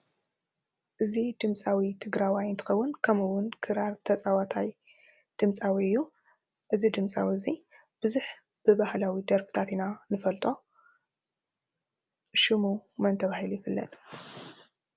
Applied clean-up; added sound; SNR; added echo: none; none; none; none.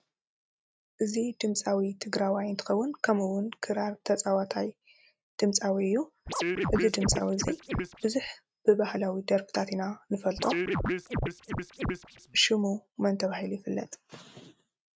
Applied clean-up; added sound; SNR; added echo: neural mask model RNNoise.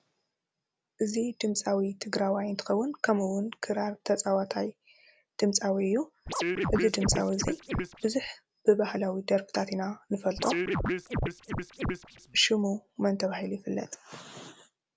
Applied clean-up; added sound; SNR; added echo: none; Scratching (performance technique); 2 dB; none.